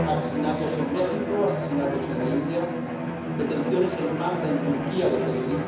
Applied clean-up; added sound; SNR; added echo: none; Bowed string instrument; 2 dB; reverberation time 0.9 s.